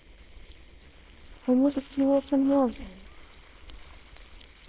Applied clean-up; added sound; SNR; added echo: neural separator model SepFormer WHAMR!.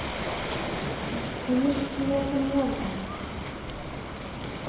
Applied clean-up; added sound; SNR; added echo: none; Waves, surf; 2 dB; reverberation time 1.1 s.